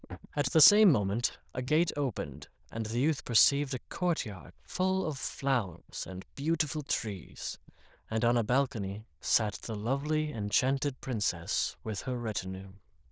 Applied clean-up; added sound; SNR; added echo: neural diffusion model UNIVERSE++.